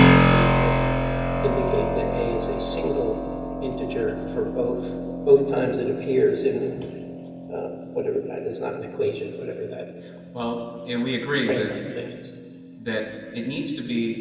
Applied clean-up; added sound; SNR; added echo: none; Keyboard (musical); 0 dB; reverberation time 1.9 s.